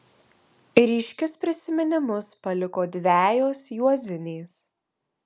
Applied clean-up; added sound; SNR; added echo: none; none; none; none.